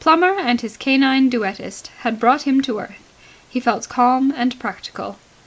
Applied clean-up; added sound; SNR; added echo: none; none; none; none.